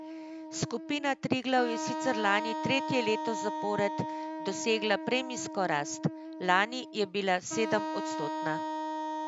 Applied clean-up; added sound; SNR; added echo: none; Wind instrument, woodwind instrument; 5 dB; none.